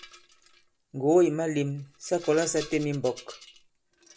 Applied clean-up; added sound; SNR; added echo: none; Rattle; 20 dB; none.